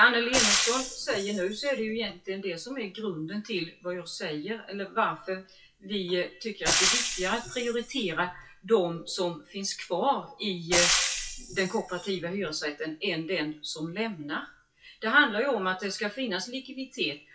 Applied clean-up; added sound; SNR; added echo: classical method WPE with log-MMSE.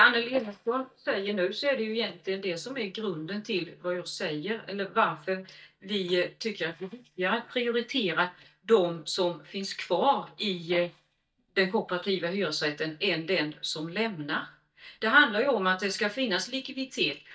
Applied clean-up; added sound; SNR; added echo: neural mask model DeepFilterNet 3.